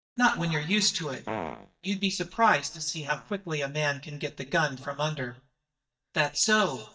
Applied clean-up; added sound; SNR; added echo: neural mask model DeepFilterNet 3.